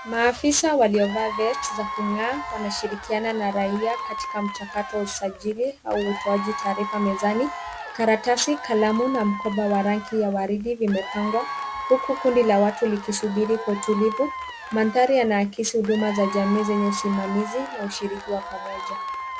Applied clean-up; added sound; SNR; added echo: none; Applause / Crowd / Cheering; 9 dB; none.